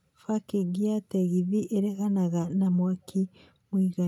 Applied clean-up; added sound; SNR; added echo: none; none; none; none.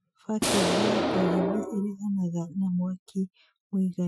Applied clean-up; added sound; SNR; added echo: classical method Wiener filter.